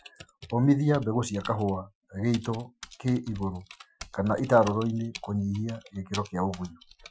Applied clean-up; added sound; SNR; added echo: classical method Wiener filter.